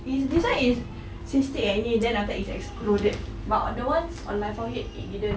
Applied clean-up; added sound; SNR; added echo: none; Explosion; 17 dB; none.